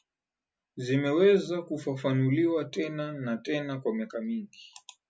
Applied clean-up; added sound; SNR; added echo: none; none; none; none.